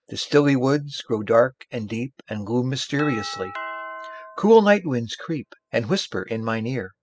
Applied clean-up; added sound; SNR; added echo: classical method spectral subtraction.